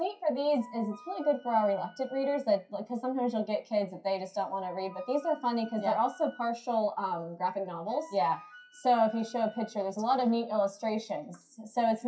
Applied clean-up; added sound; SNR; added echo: classical method WPE with log-MMSE.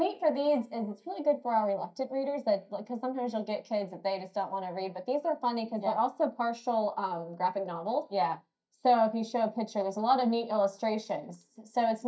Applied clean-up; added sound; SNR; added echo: neural mask model DeepFilterNet 3.